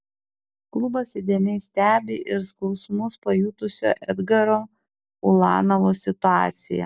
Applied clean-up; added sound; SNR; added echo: none; none; none; none.